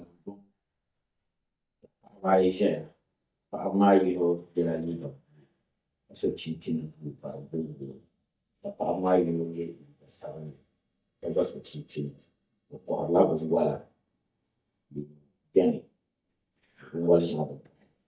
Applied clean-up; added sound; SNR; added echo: neural mask model DeepFilterNet 3.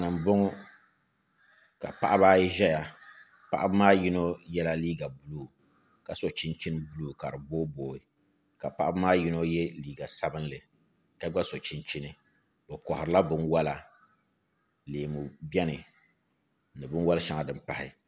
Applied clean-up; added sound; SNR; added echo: none; none; none; none.